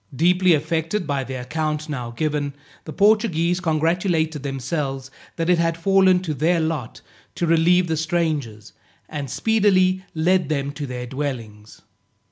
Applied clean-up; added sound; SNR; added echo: none; none; none; none.